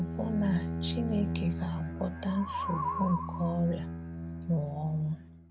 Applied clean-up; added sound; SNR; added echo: none; Musical instrument + Bowed string instrument; 3 dB; none.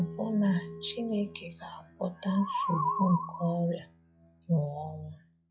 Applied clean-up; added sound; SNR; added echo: classical method log-MMSE.